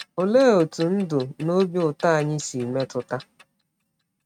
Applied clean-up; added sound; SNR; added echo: neural mask model RNNoise.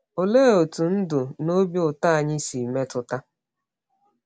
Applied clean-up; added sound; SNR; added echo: none; none; none; none.